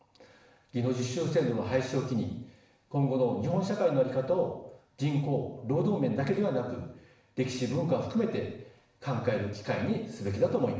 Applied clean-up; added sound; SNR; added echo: none; none; none; reverberation time 0.7 s.